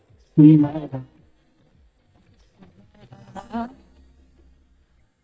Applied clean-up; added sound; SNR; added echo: neural mask model DeepFilterNet 3.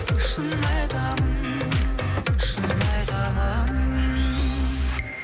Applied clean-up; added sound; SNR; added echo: none; Car; 16 dB; none.